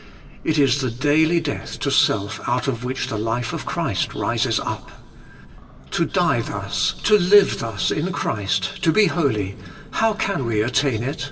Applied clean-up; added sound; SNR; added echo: none; Train / Breathing; 19 dB; reverberation time 2.3 s.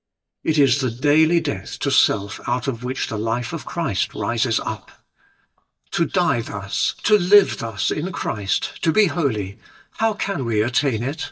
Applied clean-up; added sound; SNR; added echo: neural mask model DeepFilterNet 3.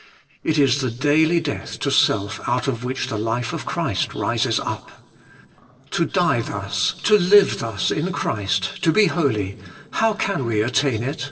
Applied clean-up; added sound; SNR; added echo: neural separator model SepFormer DNS4.